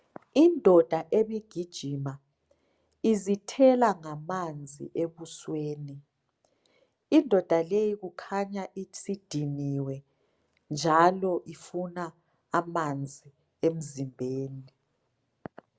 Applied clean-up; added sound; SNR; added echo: none; none; none; none.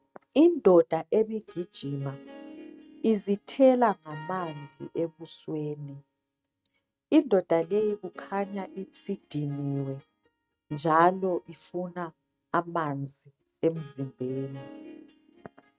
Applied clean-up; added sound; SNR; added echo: neural mask model RNNoise.